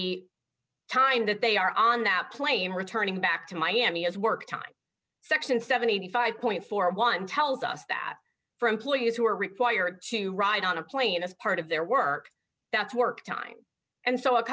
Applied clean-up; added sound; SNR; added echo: none; none; none; none.